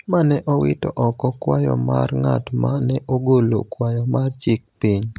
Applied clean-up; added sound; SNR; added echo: none; none; none; none.